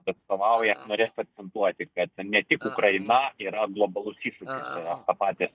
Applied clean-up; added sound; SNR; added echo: neural mask model DeepFilterNet 3.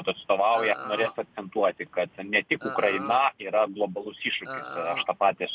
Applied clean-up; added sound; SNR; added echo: none; Burping, eructation; 10 dB; none.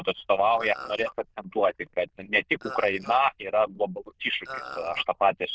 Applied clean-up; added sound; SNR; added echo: neural diffusion model UNIVERSE++.